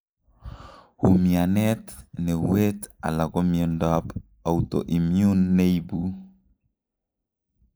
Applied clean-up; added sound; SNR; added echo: neural mask model Resemble Enhance denoiser.